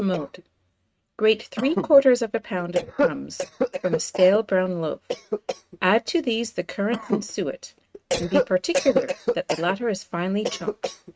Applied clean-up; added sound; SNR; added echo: neural mask model RNNoise.